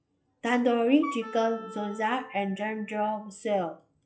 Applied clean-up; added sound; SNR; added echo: classical method log-MMSE.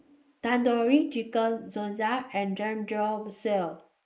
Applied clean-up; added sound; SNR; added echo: neural mask model Resemble Enhance denoiser.